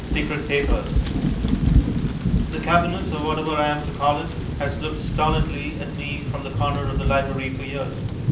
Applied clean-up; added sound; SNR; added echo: none; Thunder / Rain; -2 dB; reverberation time 0.6 s.